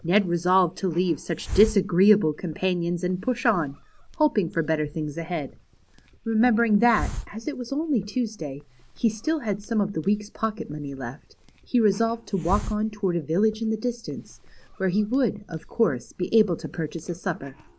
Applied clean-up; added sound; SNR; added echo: none; Hiss; 16 dB; none.